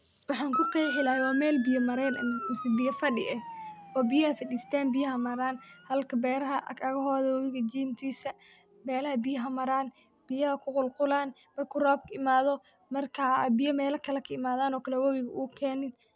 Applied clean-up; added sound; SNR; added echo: none; Motor vehicle (road) / Siren; 13 dB; none.